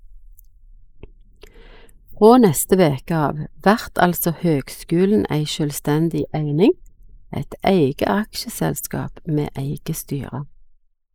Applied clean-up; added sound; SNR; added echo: neural mask model Resemble Enhance denoiser.